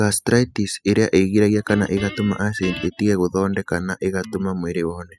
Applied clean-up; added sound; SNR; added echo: classical method spectral subtraction.